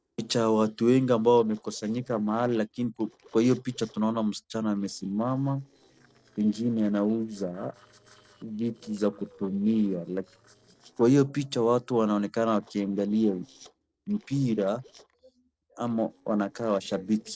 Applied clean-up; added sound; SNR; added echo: neural separator model SepFormer DNS4.